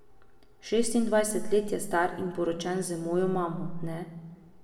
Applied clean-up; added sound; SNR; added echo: none; none; none; reverberation time 1.0 s.